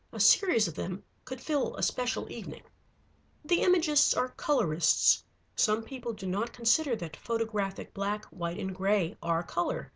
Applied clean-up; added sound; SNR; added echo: none; none; none; none.